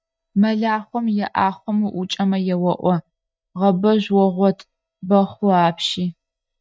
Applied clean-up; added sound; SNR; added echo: neural mask model DeepFilterNet 3.